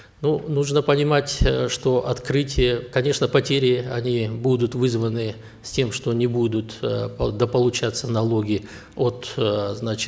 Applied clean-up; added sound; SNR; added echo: none; none; none; none.